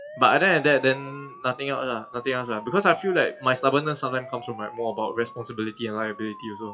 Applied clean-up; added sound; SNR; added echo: classical method WPE with log-MMSE.